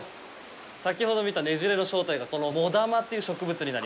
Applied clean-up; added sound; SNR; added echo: none; none; none; none.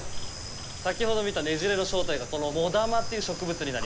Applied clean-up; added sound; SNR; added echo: none; Bird / Insect; 5 dB; none.